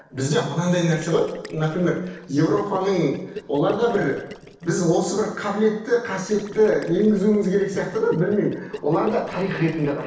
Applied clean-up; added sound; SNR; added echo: neural separator model SepFormer DNS4.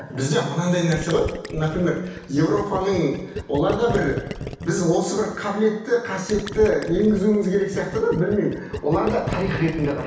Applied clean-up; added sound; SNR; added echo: none; Gurgling; 11 dB; reverberation time 0.9 s.